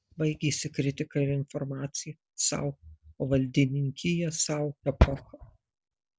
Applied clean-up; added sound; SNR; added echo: none; none; none; none.